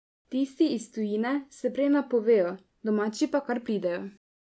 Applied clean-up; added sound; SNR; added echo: none; none; none; none.